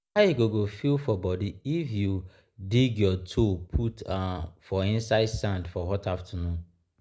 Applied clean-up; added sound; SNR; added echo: none; none; none; none.